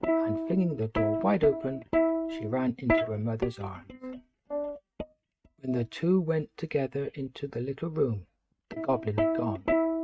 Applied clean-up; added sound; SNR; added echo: neural mask model RNNoise.